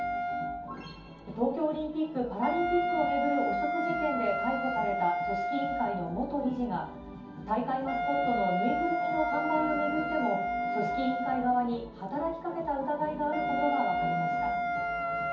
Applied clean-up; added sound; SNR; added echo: none; Wind instrument, woodwind instrument; 1 dB; reverberation time 0.6 s.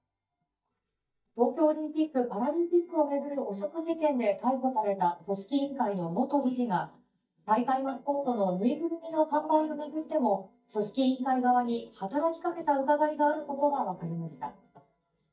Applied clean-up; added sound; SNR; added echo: neural mask model DeepFilterNet 3.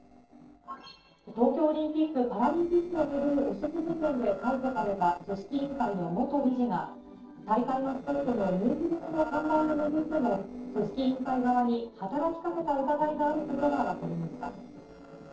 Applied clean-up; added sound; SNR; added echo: neural separator model SepFormer DNS4.